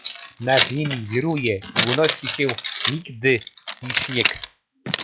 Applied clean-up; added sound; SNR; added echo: classical method log-MMSE.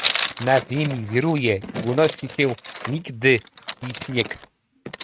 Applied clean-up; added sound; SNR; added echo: neural mask model RNNoise.